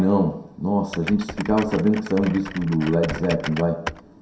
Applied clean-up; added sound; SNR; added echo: none; Typing; 12 dB; reverberation time 0.7 s.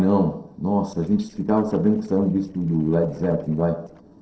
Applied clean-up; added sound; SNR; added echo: neural separator model SepFormer DNS4.